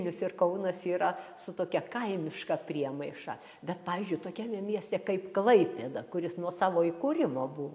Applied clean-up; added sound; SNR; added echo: none; none; none; none.